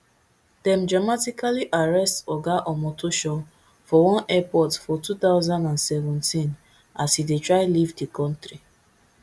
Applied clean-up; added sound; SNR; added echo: none; none; none; none.